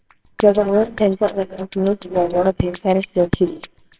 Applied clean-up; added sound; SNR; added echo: neural separator model SepFormer WHAMR!.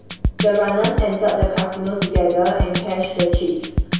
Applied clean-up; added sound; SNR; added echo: none; Drum kit; 3 dB; reverberation time 0.9 s.